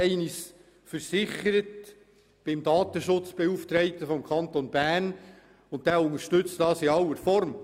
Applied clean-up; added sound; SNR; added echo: none; none; none; none.